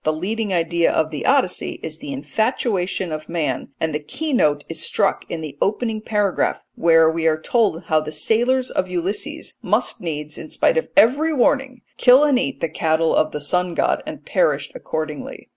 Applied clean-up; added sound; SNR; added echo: none; none; none; none.